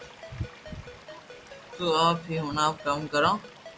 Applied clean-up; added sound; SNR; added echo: none; Stream / Liquid + Ringtone; 17 dB; none.